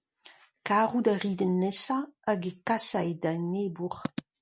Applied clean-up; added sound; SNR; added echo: none; none; none; none.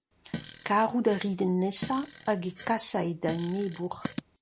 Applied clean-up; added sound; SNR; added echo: none; Fart; 14 dB; none.